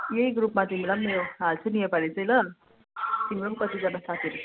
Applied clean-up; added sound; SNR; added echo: none; none; none; none.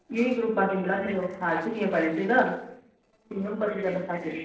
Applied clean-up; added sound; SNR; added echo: neural separator model SepFormer DNS4.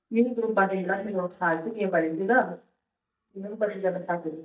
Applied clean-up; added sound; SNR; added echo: neural mask model DeepFilterNet 3.